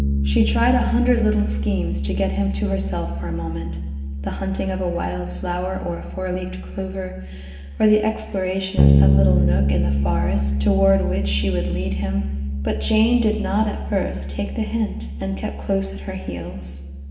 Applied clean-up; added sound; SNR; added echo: none; Bass guitar; -1 dB; reverberation time 1.3 s.